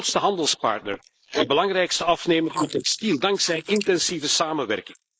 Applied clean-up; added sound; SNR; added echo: neural mask model Resemble Enhance denoiser.